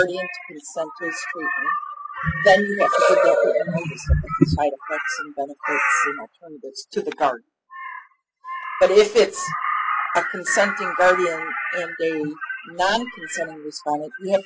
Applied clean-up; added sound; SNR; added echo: classical method spectral subtraction.